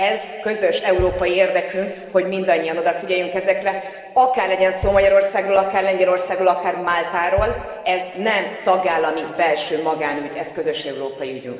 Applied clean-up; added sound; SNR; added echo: none; Bass drum; 16 dB; reverberation time 2.2 s.